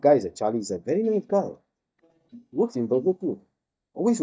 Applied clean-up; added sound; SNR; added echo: neural mask model DeepFilterNet 3.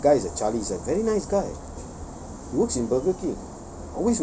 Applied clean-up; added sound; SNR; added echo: none; none; none; none.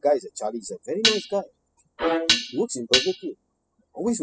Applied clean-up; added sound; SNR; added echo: classical method spectral subtraction.